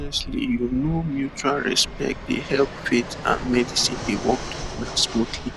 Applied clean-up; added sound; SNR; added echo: none; Fixed-wing aircraft, airplane; 9 dB; none.